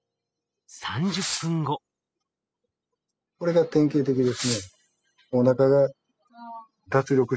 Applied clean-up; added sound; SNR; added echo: classical method spectral subtraction.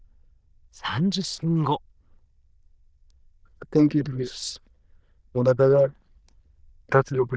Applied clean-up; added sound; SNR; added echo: neural diffusion model UNIVERSE++.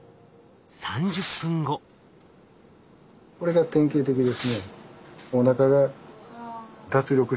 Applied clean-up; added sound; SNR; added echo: none; Fireworks; 14 dB; none.